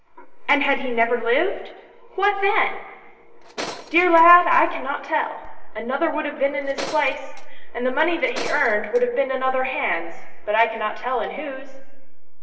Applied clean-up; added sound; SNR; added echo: none; Tools; 15 dB; reverberation time 1.2 s.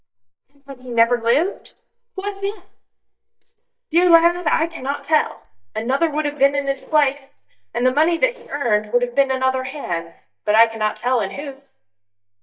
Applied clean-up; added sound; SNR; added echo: neural mask model DeepFilterNet 3.